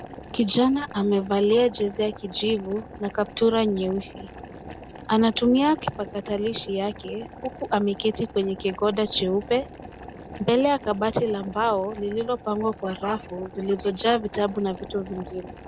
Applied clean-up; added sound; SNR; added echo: none; Boiling; 16 dB; none.